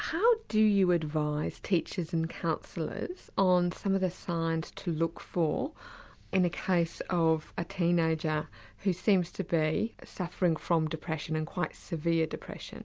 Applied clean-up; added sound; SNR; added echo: none; none; none; none.